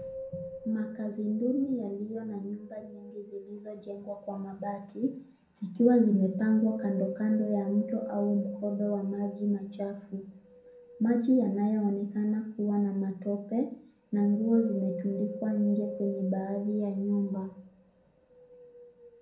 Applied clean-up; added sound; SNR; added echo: none; Wind; 15 dB; reverberation time 0.6 s.